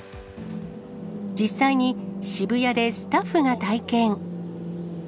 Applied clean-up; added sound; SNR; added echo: none; Wind instrument, woodwind instrument; 20 dB; none.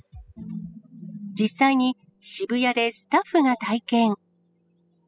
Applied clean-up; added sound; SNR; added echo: classical method spectral subtraction.